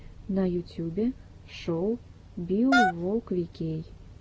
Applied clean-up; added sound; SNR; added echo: none; Wind instrument, woodwind instrument; -3 dB; none.